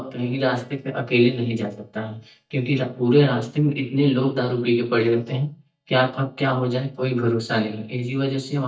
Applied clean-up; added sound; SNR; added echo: neural mask model DeepFilterNet 3.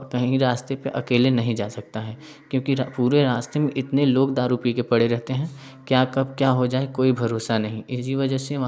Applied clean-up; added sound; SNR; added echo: none; none; none; none.